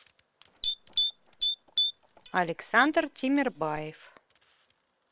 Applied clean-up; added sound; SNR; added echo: neural separator model SepFormer WHAM!.